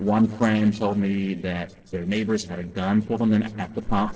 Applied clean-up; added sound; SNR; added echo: neural separator model SepFormer DNS4.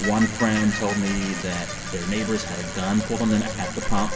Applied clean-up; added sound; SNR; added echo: none; Bicycle; 7 dB; reverberation time 2.1 s.